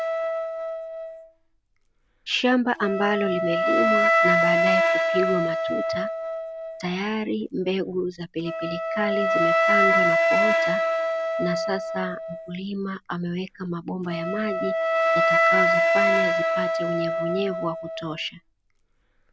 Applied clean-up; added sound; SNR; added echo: none; Wind instrument, woodwind instrument; -5 dB; none.